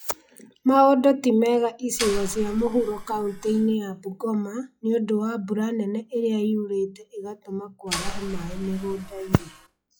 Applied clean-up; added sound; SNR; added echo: classical method log-MMSE.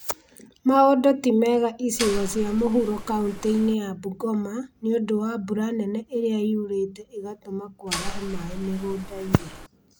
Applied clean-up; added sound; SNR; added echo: none; Mechanisms; 9 dB; none.